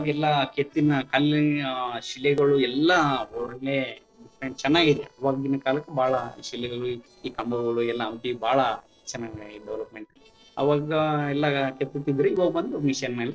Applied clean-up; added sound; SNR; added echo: neural separator model SepFormer DNS4.